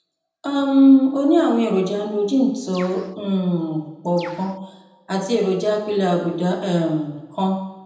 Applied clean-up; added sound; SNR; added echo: none; Bird; 19 dB; reverberation time 0.8 s.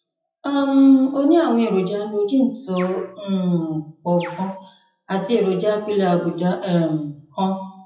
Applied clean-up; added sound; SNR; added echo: classical method WPE with log-MMSE.